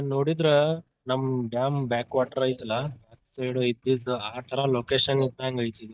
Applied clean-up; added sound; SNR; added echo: neural mask model DeepFilterNet 3.